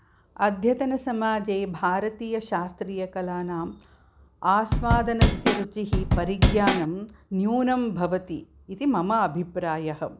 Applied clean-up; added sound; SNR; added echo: none; Drum / Drum kit; -4 dB; none.